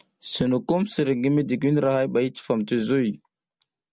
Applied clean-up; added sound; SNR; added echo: none; none; none; none.